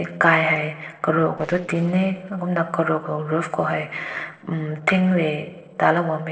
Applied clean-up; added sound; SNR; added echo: neural separator model SepFormer DNS4.